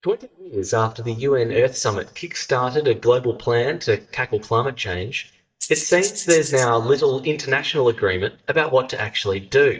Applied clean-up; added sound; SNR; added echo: neural mask model DeepFilterNet 3.